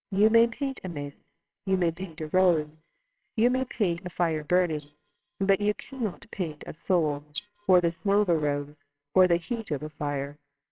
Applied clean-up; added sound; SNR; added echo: neural separator model SepFormer WHAMR!.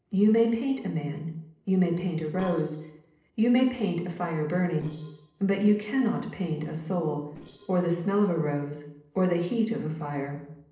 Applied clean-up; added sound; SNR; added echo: neural separator model SepFormer DNS4.